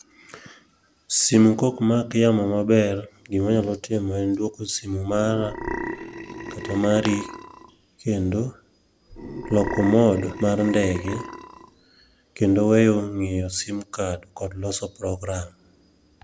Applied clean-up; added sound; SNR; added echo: none; Burping, eructation; 10 dB; none.